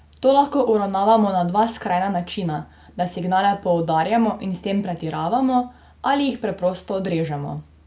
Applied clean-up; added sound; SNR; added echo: none; none; none; none.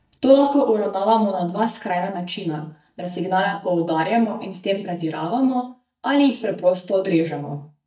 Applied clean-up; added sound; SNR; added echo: neural mask model DeepFilterNet 3.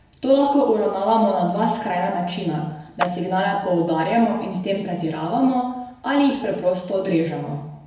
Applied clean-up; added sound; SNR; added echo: none; Clapping; 13 dB; reverberation time 0.8 s.